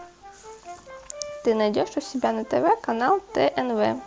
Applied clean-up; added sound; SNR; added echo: none; Brass instrument; 18 dB; none.